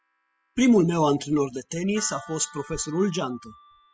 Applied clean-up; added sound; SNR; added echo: classical method spectral subtraction.